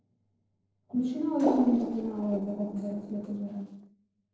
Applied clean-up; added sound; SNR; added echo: neural separator model SepFormer DNS4.